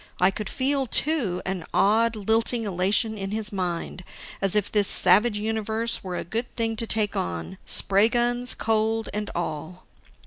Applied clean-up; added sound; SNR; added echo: none; none; none; none.